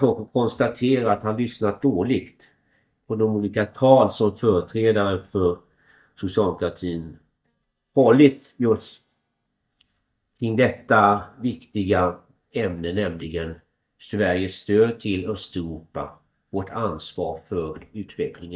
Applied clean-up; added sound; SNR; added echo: neural mask model DeepFilterNet 3.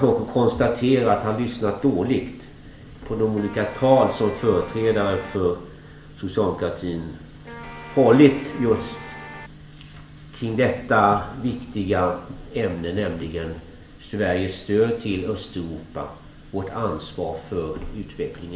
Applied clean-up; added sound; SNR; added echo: none; Guitar; 15 dB; reverberation time 1.2 s.